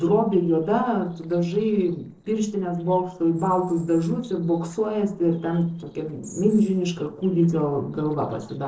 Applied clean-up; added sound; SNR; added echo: neural separator model SepFormer DNS4.